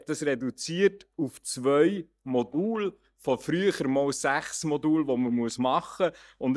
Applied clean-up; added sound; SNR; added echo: neural mask model DeepFilterNet 3.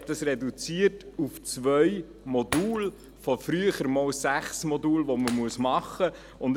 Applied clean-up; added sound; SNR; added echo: none; Shatter; 18 dB; none.